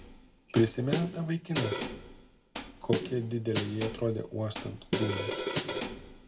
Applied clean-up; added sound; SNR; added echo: none; Snare drum; 1 dB; reverberation time 0.2 s.